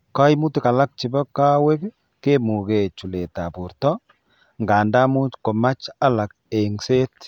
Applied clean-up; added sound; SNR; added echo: none; none; none; none.